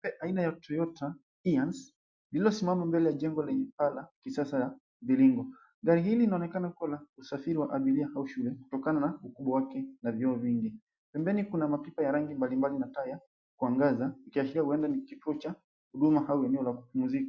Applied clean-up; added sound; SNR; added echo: none; none; none; none.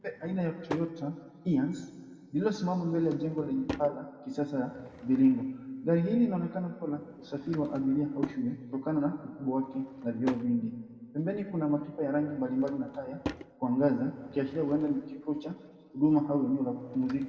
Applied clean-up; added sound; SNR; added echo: none; Drawer open or close / Wood; 16 dB; reverberation time 1.8 s.